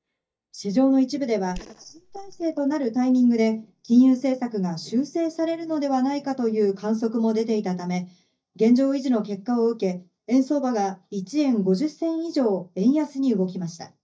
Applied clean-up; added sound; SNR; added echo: neural mask model DeepFilterNet 3.